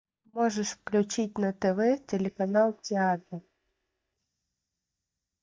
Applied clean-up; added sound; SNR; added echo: neural mask model DeepFilterNet 3.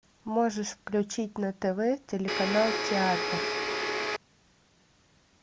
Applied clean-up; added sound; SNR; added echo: none; Domestic sounds, home sounds; -1 dB; none.